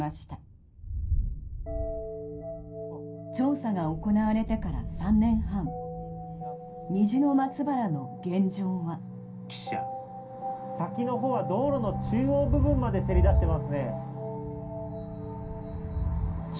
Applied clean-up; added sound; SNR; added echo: none; Thunder; 5 dB; reverberation time 0.3 s.